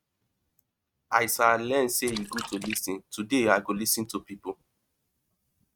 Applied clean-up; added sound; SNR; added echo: neural mask model RNNoise.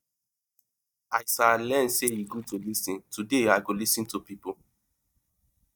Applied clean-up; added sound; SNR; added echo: neural mask model DeepFilterNet 3.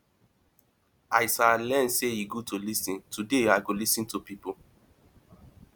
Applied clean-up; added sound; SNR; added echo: none; none; none; none.